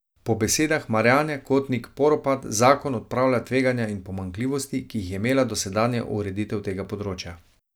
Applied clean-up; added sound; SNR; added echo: none; none; none; none.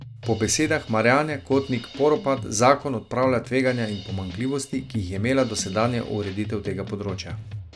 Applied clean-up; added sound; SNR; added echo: none; Drum kit; 14 dB; none.